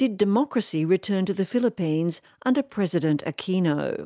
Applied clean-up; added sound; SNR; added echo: none; none; none; none.